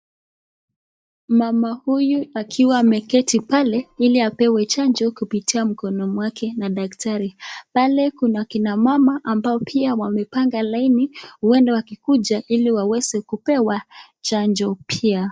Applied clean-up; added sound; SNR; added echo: neural mask model DeepFilterNet 3.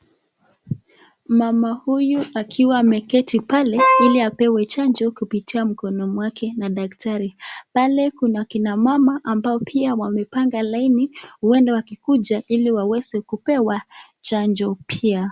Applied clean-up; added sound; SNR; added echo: none; Wind instrument, woodwind instrument; -3 dB; none.